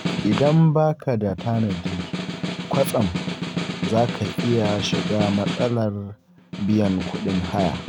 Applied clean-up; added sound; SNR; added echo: none; Snare drum; 6 dB; none.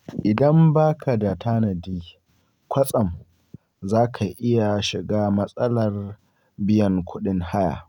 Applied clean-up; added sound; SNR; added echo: none; none; none; none.